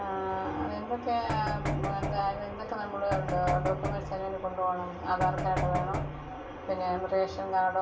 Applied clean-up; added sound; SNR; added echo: none; Knock; 3 dB; reverberation time 0.3 s.